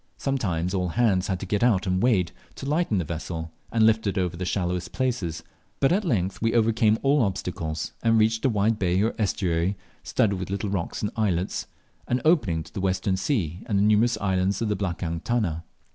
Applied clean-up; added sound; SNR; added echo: none; none; none; none.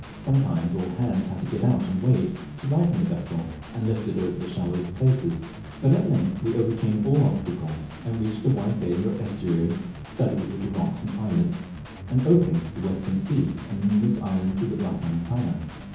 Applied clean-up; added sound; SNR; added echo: none; Guitar; 14 dB; reverberation time 0.7 s.